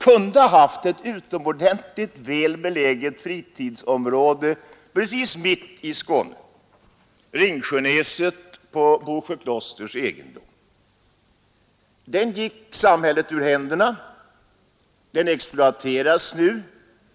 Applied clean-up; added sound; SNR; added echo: none; none; none; none.